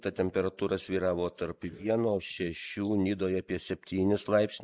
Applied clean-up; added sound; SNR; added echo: neural mask model DeepFilterNet 3.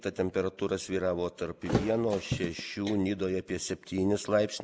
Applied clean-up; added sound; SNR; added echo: none; Thump, thud; 7 dB; none.